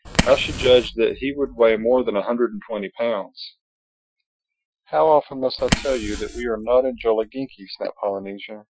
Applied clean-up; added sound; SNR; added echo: classical method Wiener filter.